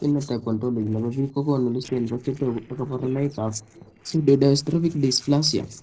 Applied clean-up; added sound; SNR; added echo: neural separator model SepFormer DNS4.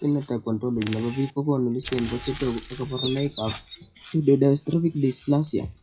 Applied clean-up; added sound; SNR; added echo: classical method WPE with log-MMSE.